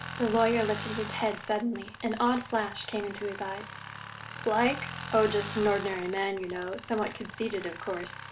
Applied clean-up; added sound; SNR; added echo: none; Tools; 11 dB; reverberation time 0.2 s.